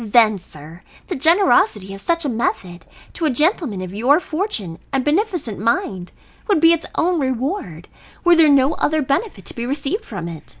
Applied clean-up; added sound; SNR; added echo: none; Clock; 19 dB; none.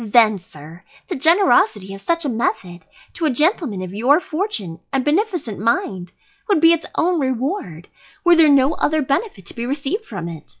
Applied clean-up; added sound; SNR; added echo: classical method log-MMSE.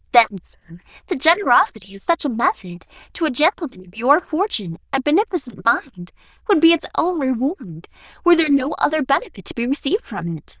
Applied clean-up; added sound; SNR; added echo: neural diffusion model UNIVERSE++.